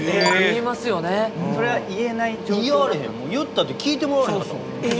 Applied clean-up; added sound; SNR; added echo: none; Mechanical fan; 11 dB; none.